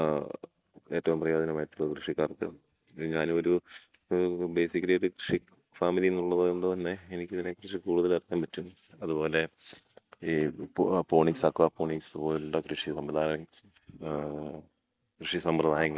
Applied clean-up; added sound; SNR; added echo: none; Fart; 18 dB; none.